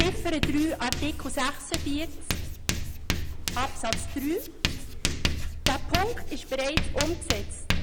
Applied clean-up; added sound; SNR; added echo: none; Writing; -2 dB; none.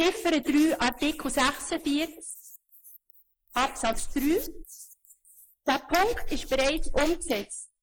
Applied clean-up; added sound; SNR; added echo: neural mask model Resemble Enhance denoiser.